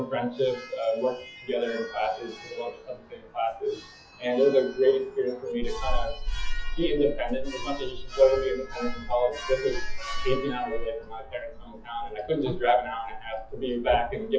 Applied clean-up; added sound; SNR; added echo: classical method WPE with log-MMSE.